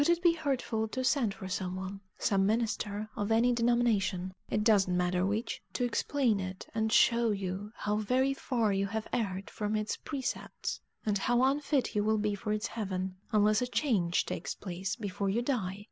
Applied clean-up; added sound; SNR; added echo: none; none; none; none.